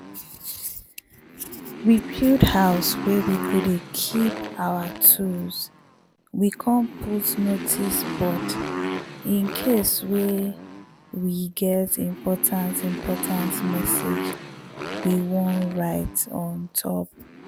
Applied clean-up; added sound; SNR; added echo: none; Motorcycle; 9 dB; none.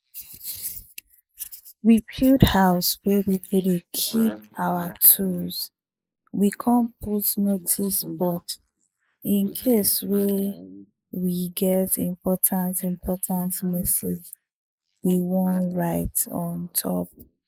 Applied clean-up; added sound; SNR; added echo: neural mask model Resemble Enhance denoiser.